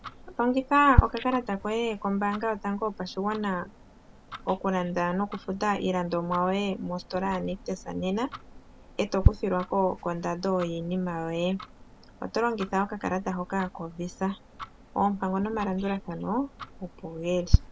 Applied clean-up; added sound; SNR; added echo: none; Tick-tock; 4 dB; none.